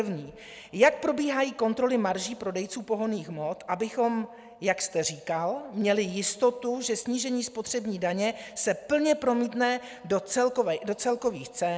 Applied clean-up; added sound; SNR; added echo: none; none; none; none.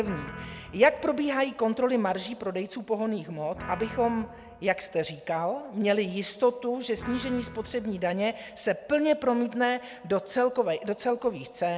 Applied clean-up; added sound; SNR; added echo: none; Guitar; 17 dB; none.